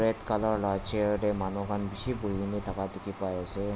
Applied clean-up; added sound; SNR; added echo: none; none; none; none.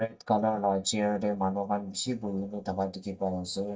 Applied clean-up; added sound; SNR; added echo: neural mask model DeepFilterNet 3.